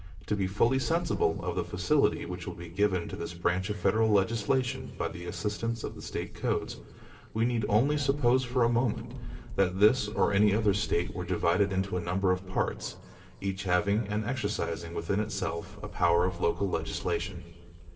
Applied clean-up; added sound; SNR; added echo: none; Wind; 14 dB; reverberation time 2.9 s.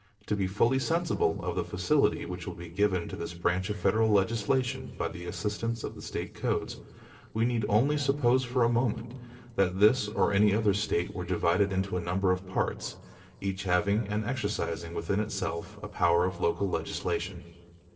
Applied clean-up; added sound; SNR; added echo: neural separator model SepFormer DNS4.